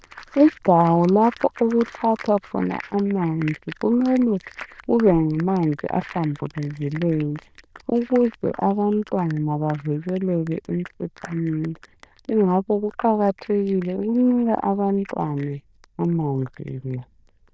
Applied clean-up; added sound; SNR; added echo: neural diffusion model UNIVERSE++.